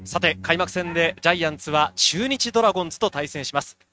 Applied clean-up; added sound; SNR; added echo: neural mask model RNNoise.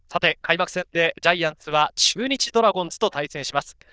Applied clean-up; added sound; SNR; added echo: neural diffusion model UNIVERSE++.